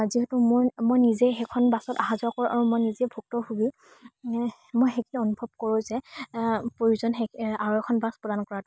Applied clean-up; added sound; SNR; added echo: none; none; none; none.